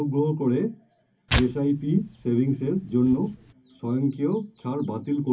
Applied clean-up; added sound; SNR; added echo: none; Tearing; 7 dB; reverberation time 0.3 s.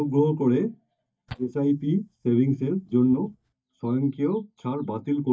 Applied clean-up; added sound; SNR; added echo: neural mask model DeepFilterNet 3.